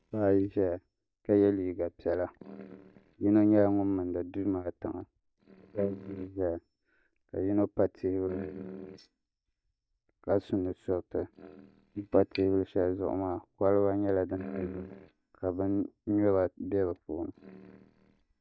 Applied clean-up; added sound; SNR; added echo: neural mask model DeepFilterNet 3.